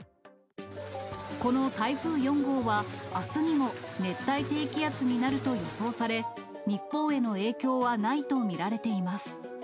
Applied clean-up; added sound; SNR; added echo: none; none; none; none.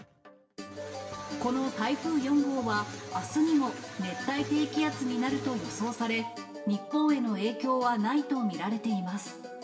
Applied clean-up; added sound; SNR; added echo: none; none; none; reverberation time 0.7 s.